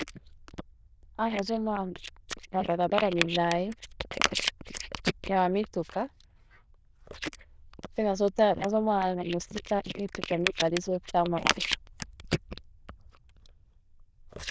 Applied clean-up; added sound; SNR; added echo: neural diffusion model UNIVERSE++.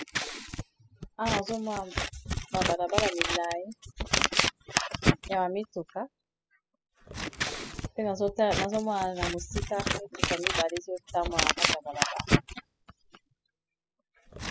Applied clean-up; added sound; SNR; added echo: classical method spectral subtraction.